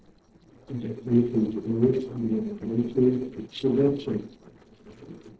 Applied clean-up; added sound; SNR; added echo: neural separator model SepFormer DNS4.